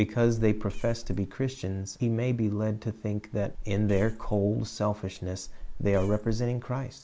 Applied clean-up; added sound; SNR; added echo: none; Meow; 7 dB; none.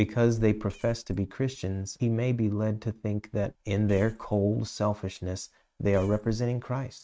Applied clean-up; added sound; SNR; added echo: neural mask model RNNoise.